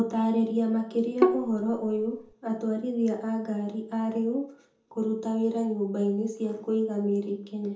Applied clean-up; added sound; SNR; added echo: none; Bowed string instrument; 0 dB; reverberation time 0.5 s.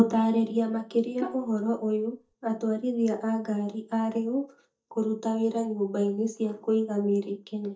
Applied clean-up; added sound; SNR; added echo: neural mask model DeepFilterNet 3.